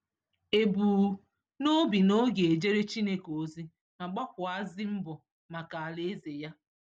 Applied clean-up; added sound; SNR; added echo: none; none; none; none.